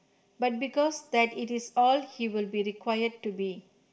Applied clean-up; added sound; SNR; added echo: none; none; none; reverberation time 0.5 s.